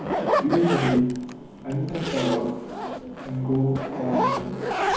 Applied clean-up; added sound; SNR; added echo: none; Zipper (clothing); 2 dB; reverberation time 1.2 s.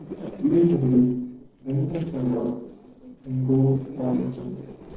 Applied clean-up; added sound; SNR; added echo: neural separator model SepFormer DNS4.